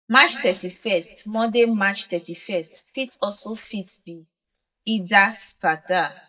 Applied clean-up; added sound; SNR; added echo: neural mask model DeepFilterNet 3.